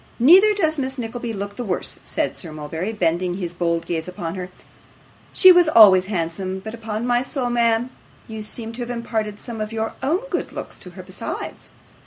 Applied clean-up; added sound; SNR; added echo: none; none; none; none.